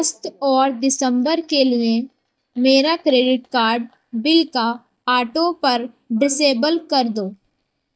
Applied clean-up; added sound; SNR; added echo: neural mask model DeepFilterNet 3.